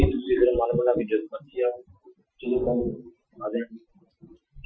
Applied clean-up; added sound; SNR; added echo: classical method Wiener filter.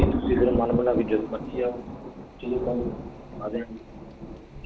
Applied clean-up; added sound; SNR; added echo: none; Thunder; 3 dB; none.